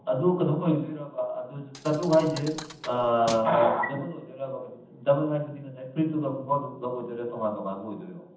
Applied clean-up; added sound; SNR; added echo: none; Thump, thud; 14 dB; reverberation time 0.8 s.